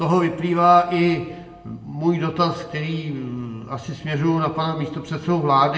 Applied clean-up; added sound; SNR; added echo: none; none; none; reverberation time 0.7 s.